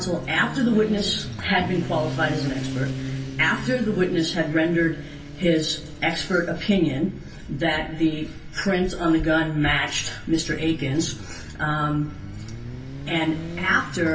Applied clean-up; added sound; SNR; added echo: none; Motorcycle; 11 dB; reverberation time 0.3 s.